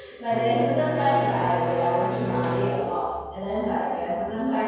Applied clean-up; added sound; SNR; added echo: none; Bowed string instrument; 6 dB; reverberation time 1.2 s.